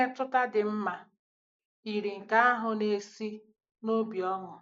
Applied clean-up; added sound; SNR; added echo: neural mask model Resemble Enhance denoiser.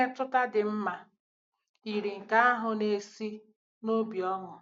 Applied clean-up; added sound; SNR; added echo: none; none; none; none.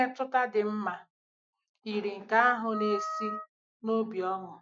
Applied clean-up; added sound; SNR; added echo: classical method Wiener filter.